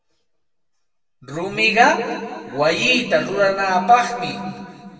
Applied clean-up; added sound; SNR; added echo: none; none; none; reverberation time 2.0 s.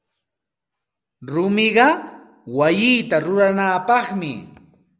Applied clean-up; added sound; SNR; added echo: none; none; none; none.